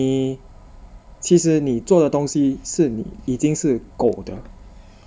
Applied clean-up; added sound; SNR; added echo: none; none; none; none.